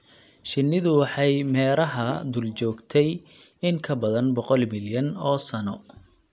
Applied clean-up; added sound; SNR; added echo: none; none; none; none.